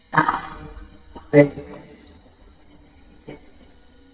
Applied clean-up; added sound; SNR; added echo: neural mask model DeepFilterNet 3.